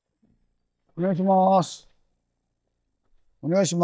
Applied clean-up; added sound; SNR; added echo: neural mask model DeepFilterNet 3.